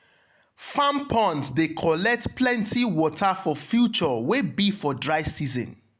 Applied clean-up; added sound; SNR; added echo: none; none; none; none.